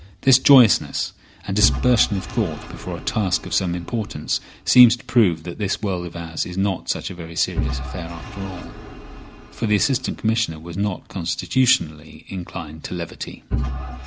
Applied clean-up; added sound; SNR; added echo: none; Engine / Vehicle; 10 dB; none.